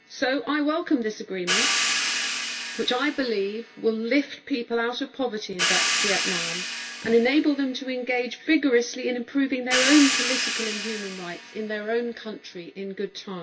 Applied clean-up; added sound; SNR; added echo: none; Hi-hat; 4 dB; reverberation time 0.1 s.